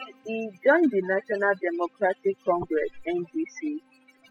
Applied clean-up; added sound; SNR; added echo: classical method spectral subtraction.